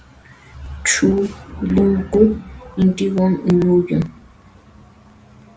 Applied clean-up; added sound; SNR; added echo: none; none; none; none.